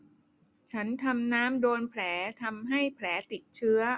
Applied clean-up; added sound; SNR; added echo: none; none; none; none.